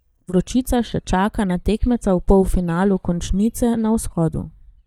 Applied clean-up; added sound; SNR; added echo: neural mask model DeepFilterNet 3.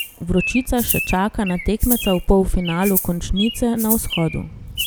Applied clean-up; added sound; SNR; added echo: none; Bird vocalization, bird call, bird song + Rattle (instrument); 7 dB; none.